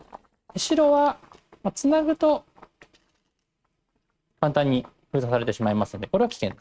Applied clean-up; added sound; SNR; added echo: neural mask model RNNoise.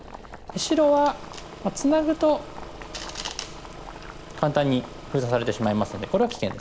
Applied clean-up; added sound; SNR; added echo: none; Boiling + Engine; 14 dB; none.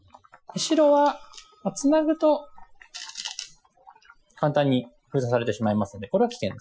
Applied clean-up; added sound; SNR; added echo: classical method Wiener filter.